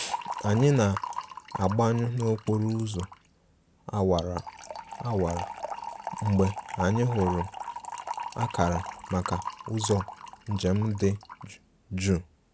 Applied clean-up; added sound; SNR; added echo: none; Fill (with liquid) / Trickle, dribble; 10 dB; none.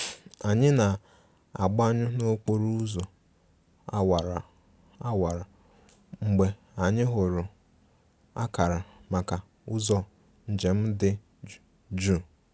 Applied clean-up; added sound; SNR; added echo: none; none; none; none.